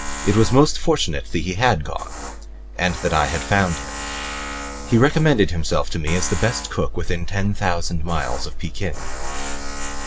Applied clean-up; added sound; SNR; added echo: none; Tools; 11 dB; none.